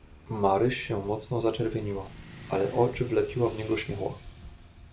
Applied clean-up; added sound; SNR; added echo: none; Motorcycle / Traffic noise, roadway noise; 18 dB; none.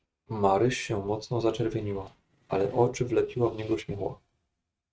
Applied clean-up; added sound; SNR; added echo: neural mask model RNNoise.